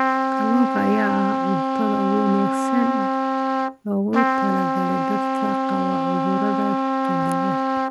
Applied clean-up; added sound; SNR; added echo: none; Trumpet; -3 dB; none.